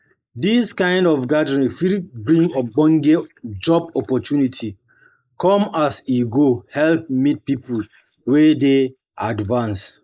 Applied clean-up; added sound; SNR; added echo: neural mask model Resemble Enhance denoiser.